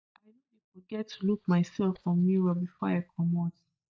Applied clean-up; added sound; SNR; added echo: neural mask model DeepFilterNet 3.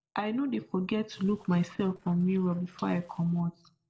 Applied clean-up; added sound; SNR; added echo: neural separator model SepFormer DNS4.